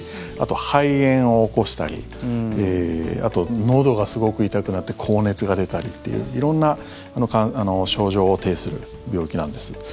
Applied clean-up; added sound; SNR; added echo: none; none; none; none.